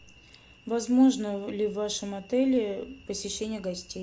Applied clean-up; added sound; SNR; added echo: none; none; none; none.